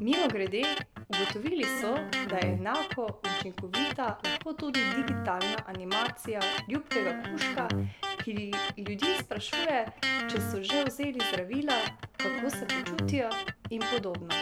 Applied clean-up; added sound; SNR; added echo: none; Electric guitar; 0 dB; none.